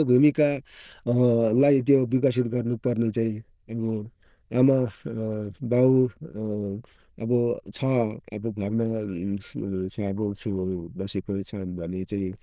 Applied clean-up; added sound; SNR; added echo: neural diffusion model UNIVERSE++.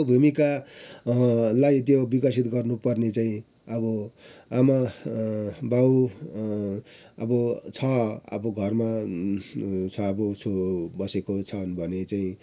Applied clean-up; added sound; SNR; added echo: none; none; none; none.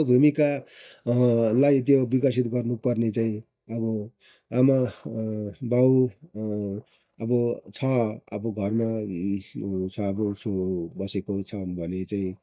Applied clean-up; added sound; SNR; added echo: neural mask model DeepFilterNet 3.